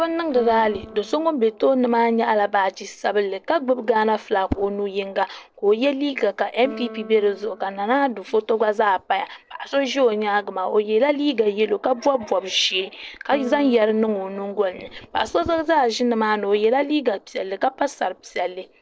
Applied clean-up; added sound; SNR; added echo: neural separator model SepFormer DNS4.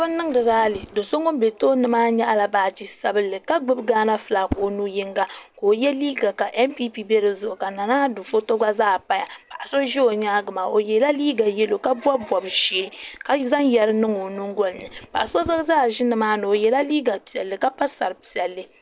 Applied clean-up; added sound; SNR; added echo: none; none; none; none.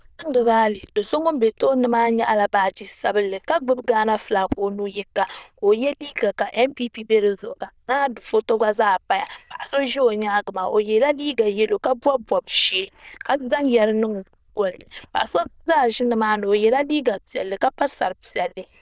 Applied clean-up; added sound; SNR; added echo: neural diffusion model UNIVERSE++.